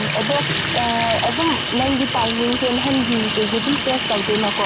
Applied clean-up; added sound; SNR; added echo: none; Sink (filling or washing) / Water tap, faucet; -1 dB; none.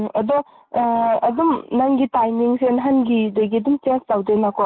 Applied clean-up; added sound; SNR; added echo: none; none; none; none.